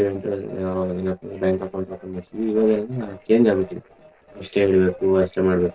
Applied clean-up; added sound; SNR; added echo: neural separator model SepFormer DNS4.